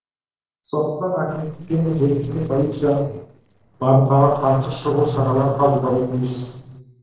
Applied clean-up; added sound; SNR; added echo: neural separator model SepFormer DNS4.